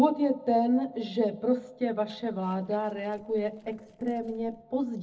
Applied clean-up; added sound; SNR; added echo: neural separator model SepFormer DNS4.